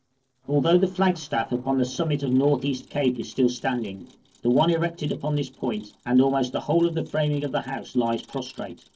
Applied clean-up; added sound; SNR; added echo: neural separator model SepFormer DNS4.